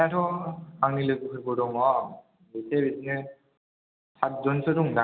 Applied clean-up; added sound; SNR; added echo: none; none; none; none.